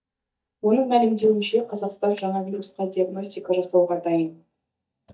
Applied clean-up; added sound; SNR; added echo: neural mask model DeepFilterNet 3.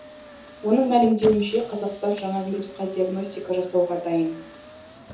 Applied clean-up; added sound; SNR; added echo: none; Squeak; 17 dB; reverberation time 0.6 s.